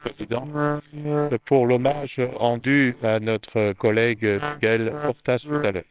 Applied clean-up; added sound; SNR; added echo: neural separator model SepFormer WHAMR!.